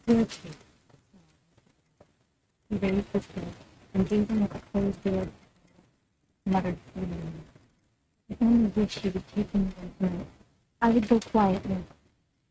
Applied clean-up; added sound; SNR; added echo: neural mask model RNNoise.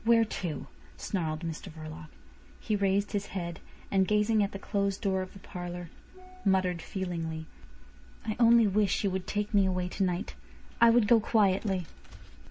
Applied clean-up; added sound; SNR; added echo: none; none; none; none.